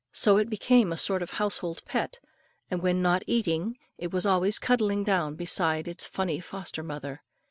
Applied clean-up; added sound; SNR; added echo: none; none; none; none.